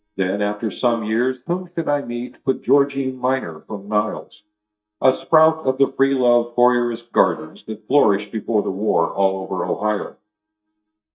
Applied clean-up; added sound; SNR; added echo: neural mask model DeepFilterNet 3.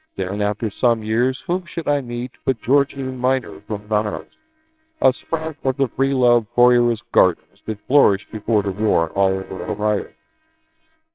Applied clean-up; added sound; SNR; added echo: neural separator model SepFormer WHAMR!.